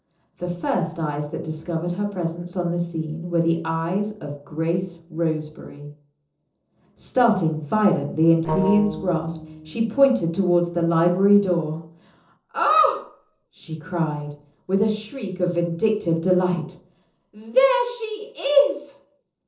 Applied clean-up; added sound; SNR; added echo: neural separator model SepFormer DNS4.